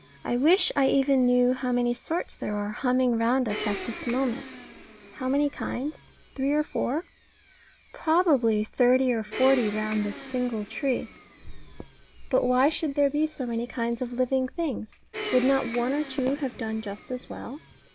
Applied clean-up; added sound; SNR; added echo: none; Domestic sounds, home sounds + Fireworks; 15 dB; none.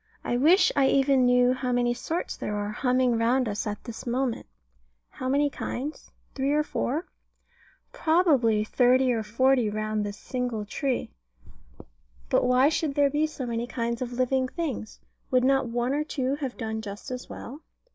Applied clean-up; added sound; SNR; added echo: none; none; none; none.